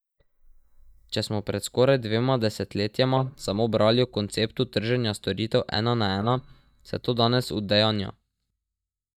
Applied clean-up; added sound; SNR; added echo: neural mask model DeepFilterNet 3.